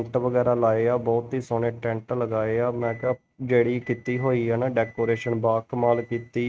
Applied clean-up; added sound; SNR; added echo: neural mask model RNNoise.